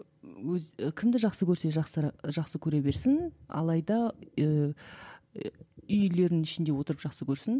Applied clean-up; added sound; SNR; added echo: none; none; none; none.